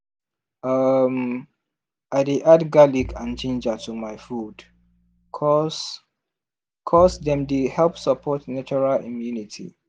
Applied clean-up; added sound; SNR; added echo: none; Bowed string instrument; 20 dB; none.